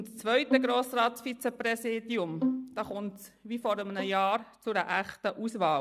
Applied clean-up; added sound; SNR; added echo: neural mask model DeepFilterNet 3.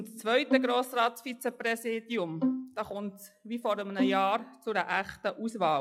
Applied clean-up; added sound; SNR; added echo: classical method log-MMSE.